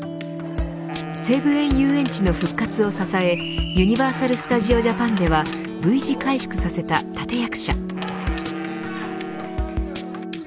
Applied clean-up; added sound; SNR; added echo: none; Alarm + Wind instrument, woodwind instrument; 17 dB; none.